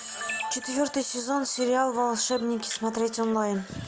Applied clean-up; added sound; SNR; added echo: none; Camera; 13 dB; none.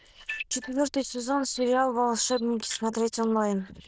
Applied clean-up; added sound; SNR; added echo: neural diffusion model UNIVERSE++.